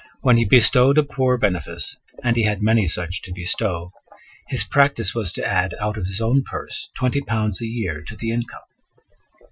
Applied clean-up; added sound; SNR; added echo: classical method Wiener filter.